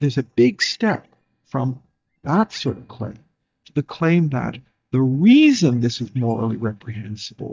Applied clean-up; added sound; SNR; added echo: neural mask model DeepFilterNet 3.